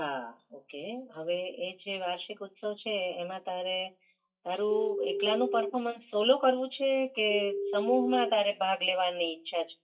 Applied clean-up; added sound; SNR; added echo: classical method WPE with log-MMSE.